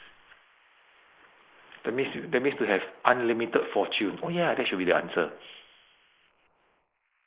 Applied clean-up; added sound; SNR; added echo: neural mask model Resemble Enhance denoiser.